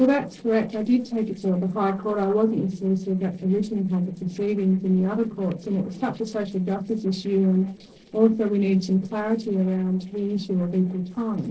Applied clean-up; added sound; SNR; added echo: neural separator model SepFormer DNS4.